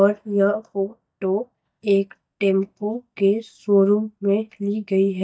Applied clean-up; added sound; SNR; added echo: neural mask model DeepFilterNet 3.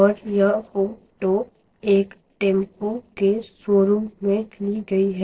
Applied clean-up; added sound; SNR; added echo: neural separator model SepFormer DNS4.